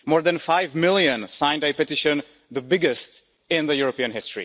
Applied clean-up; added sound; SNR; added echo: none; none; none; none.